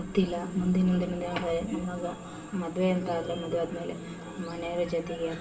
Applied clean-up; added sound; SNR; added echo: none; Rain / Thunderstorm; 19 dB; reverberation time 2.9 s.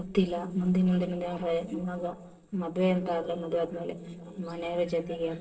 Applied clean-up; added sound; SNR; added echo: neural separator model SepFormer DNS4.